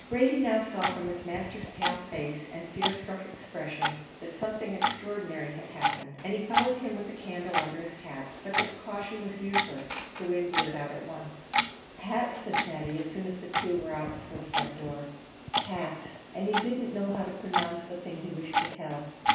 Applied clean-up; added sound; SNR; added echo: none; Clock; 0 dB; reverberation time 0.9 s.